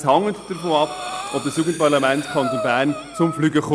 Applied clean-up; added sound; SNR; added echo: none; Breathing; 11 dB; none.